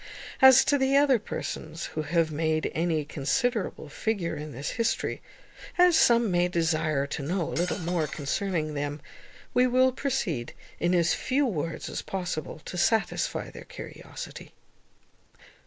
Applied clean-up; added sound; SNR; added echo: none; Cutlery, silverware; 15 dB; none.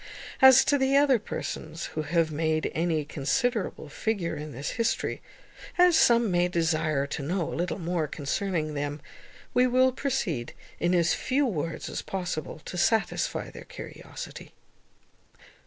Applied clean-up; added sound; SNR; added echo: none; none; none; none.